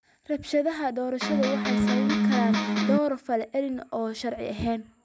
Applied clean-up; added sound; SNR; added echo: none; Electric guitar; -5 dB; none.